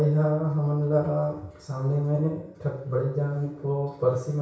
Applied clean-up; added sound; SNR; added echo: none; none; none; reverberation time 0.6 s.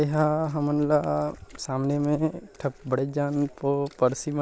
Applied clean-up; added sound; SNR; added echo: none; none; none; none.